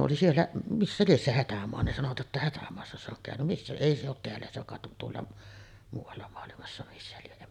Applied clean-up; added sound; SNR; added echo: none; none; none; none.